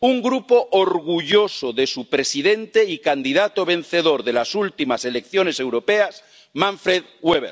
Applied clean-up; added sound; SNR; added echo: none; none; none; none.